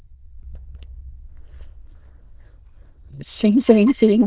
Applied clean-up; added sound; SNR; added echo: neural diffusion model UNIVERSE++.